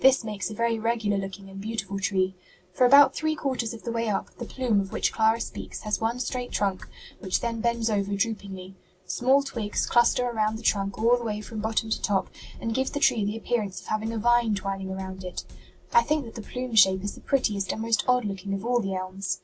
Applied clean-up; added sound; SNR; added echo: none; Drum kit; 16 dB; none.